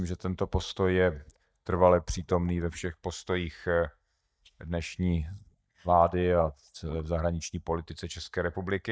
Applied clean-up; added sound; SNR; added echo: neural mask model DeepFilterNet 3.